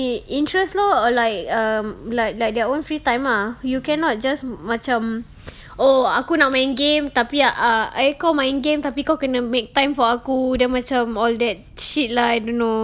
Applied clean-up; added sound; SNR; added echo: none; none; none; none.